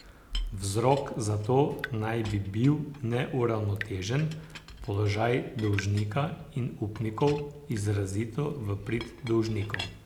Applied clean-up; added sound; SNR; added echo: none; Drip / Water tap, faucet + Chink, clink; 16 dB; none.